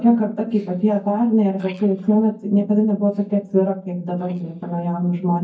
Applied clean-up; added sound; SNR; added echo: neural mask model DeepFilterNet 3.